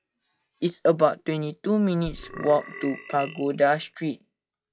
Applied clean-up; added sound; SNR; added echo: classical method log-MMSE.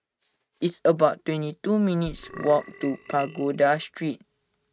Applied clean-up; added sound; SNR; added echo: neural mask model RNNoise.